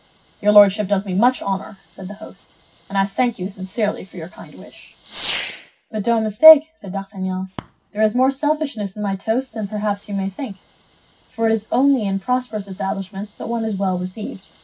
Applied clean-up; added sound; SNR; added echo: none; Fireworks; 18 dB; reverberation time 0.4 s.